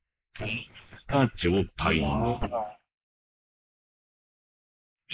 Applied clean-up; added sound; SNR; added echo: neural mask model Resemble Enhance denoiser.